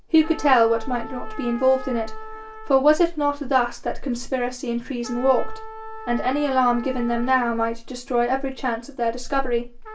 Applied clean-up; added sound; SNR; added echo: none; Trumpet; 17 dB; reverberation time 0.2 s.